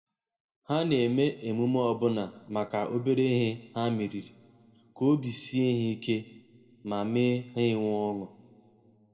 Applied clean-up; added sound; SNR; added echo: none; none; none; reverberation time 1.2 s.